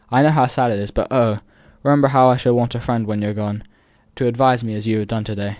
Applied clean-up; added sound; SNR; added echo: none; none; none; none.